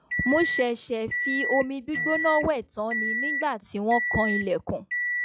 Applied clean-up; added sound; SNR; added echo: classical method log-MMSE.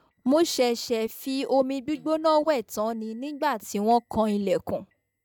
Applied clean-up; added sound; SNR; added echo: neural mask model DeepFilterNet 3.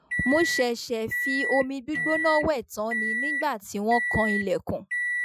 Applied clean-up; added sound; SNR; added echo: classical method Wiener filter.